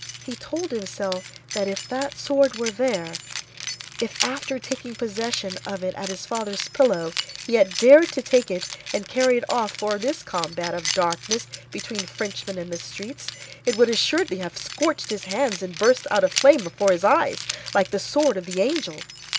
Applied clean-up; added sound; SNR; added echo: none; Keys jangling; 11 dB; none.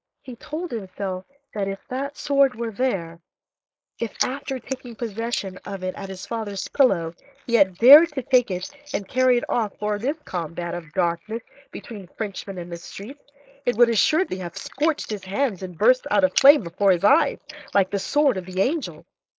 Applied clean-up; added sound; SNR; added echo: neural mask model Resemble Enhance denoiser.